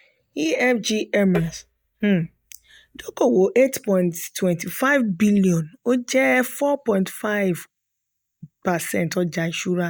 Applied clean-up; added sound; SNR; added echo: neural mask model DeepFilterNet 3.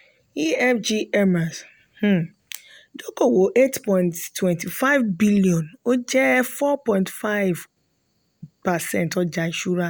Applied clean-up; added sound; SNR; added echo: none; none; none; none.